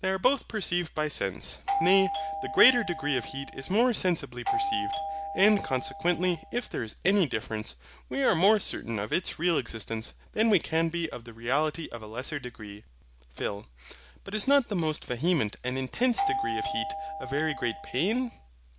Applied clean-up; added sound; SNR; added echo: none; Doorbell; 4 dB; none.